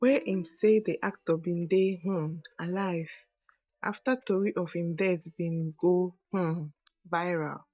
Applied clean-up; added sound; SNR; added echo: neural mask model DeepFilterNet 3.